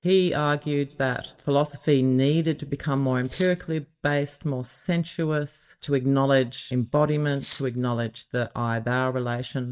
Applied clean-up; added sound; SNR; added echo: neural mask model DeepFilterNet 3.